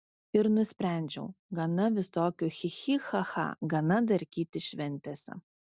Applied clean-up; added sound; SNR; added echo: none; none; none; none.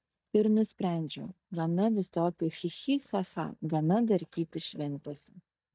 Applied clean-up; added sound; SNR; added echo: neural mask model DeepFilterNet 3.